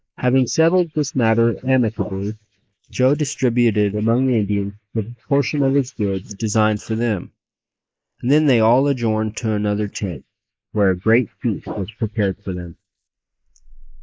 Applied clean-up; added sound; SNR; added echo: neural mask model Resemble Enhance denoiser.